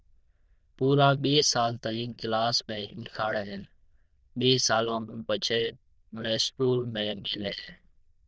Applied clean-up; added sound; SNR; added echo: neural diffusion model UNIVERSE++.